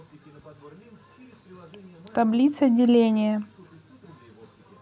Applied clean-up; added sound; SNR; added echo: none; none; none; none.